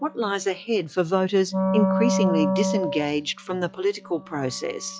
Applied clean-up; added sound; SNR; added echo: classical method log-MMSE.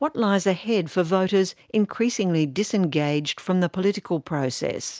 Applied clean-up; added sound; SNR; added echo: none; none; none; none.